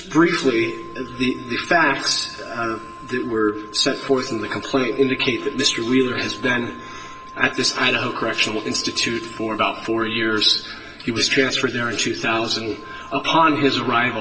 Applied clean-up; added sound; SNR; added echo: none; Organ; 19 dB; reverberation time 2.3 s.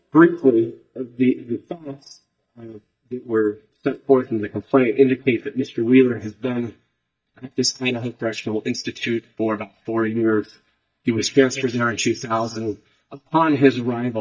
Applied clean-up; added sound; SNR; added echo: neural mask model DeepFilterNet 3.